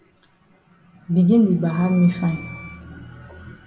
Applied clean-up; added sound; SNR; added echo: none; Wind instrument, woodwind instrument; 20 dB; reverberation time 1.7 s.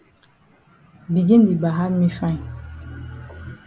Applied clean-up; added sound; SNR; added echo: none; none; none; none.